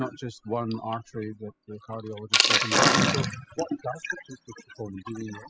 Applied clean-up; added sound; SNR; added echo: classical method spectral subtraction.